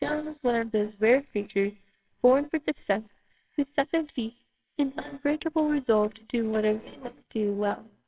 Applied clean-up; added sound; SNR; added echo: neural separator model SepFormer WHAMR!.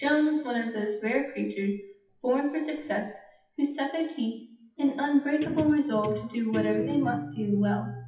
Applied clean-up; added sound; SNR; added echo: classical method WPE with log-MMSE.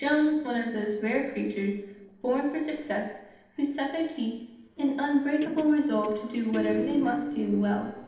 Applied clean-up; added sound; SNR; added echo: neural separator model SepFormer DNS4.